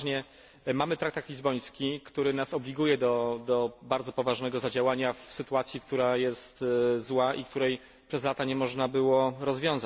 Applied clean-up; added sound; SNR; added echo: none; none; none; none.